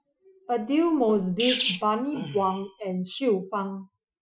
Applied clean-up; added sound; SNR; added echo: classical method Wiener filter.